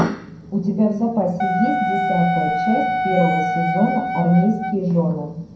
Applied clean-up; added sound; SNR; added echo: none; Wind instrument, woodwind instrument; 2 dB; reverberation time 0.4 s.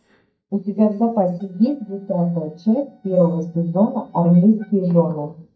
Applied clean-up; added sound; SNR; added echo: neural mask model DeepFilterNet 3.